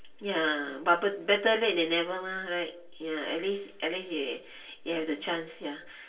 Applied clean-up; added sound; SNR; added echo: none; none; none; reverberation time 0.2 s.